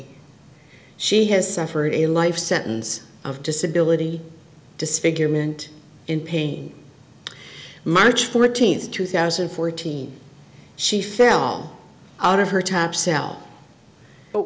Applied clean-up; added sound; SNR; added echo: none; none; none; none.